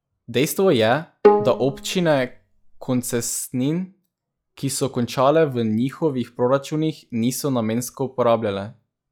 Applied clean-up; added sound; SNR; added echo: classical method log-MMSE.